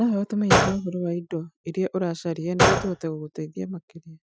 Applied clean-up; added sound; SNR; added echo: classical method Wiener filter.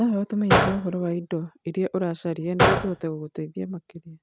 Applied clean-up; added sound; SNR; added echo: none; Gunshot, gunfire; 0 dB; none.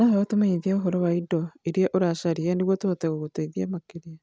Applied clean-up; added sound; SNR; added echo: none; none; none; none.